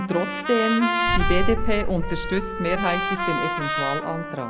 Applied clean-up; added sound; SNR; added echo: none; Trumpet + Boom; -1 dB; none.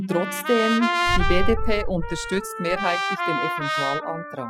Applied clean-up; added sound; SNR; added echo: classical method spectral subtraction.